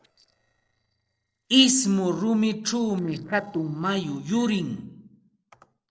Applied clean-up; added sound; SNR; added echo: neural separator model SepFormer DNS4.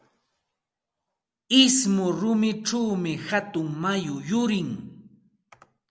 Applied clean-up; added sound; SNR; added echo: none; none; none; none.